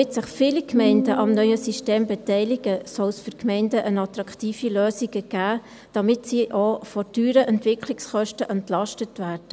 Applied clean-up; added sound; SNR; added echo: none; Piano; 5 dB; none.